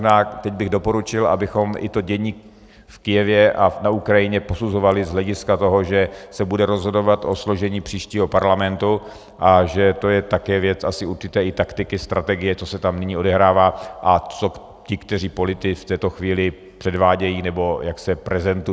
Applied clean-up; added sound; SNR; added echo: none; none; none; none.